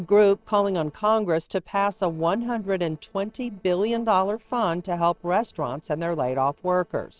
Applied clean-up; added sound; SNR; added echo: neural separator model SepFormer DNS4.